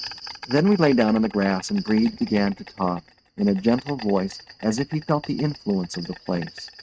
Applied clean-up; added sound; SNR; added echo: neural mask model RNNoise.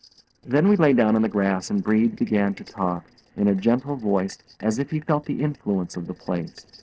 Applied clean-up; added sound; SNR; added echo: neural separator model SepFormer DNS4.